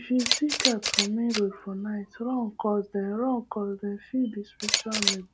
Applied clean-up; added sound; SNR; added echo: none; Camera; 3 dB; none.